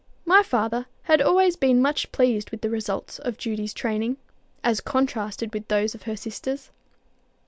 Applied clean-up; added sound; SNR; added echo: none; none; none; none.